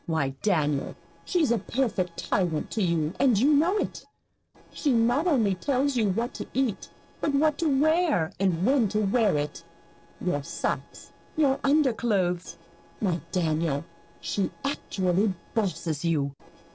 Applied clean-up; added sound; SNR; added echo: neural separator model SepFormer DNS4.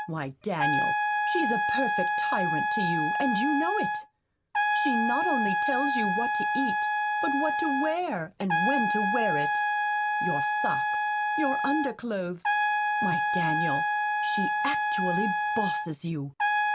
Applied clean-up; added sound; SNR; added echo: none; Trumpet; -5 dB; none.